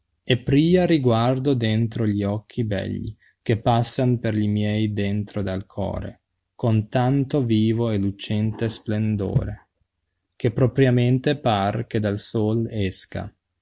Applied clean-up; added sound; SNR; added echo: none; none; none; none.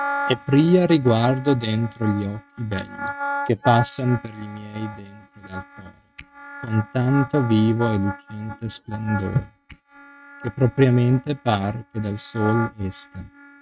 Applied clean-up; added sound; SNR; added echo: neural mask model RNNoise.